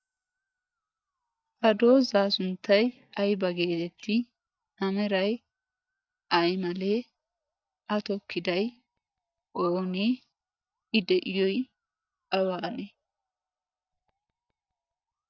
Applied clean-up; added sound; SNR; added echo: neural mask model DeepFilterNet 3.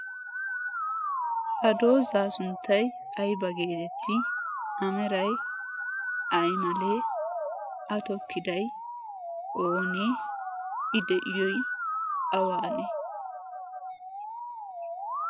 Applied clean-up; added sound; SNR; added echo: classical method spectral subtraction.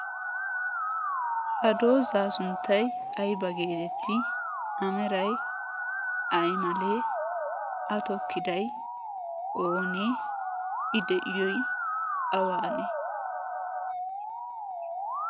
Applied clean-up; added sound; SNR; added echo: none; Musical instrument; 0 dB; none.